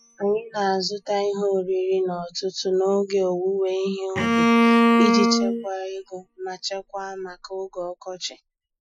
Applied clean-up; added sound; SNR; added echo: classical method Wiener filter.